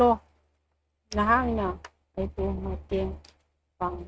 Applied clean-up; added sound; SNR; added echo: neural mask model RNNoise.